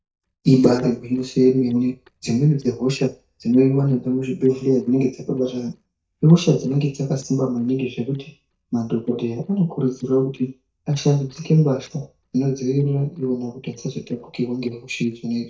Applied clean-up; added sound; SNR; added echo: neural mask model DeepFilterNet 3.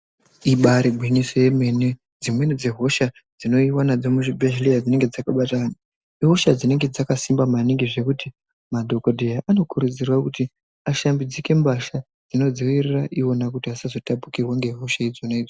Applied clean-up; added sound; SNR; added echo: none; none; none; none.